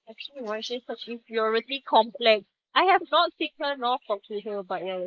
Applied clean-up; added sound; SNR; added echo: neural mask model Resemble Enhance denoiser.